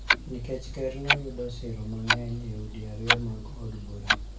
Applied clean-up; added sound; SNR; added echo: none; Clock; -5 dB; reverberation time 0.3 s.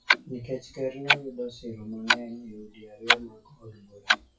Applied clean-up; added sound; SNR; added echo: classical method WPE with log-MMSE.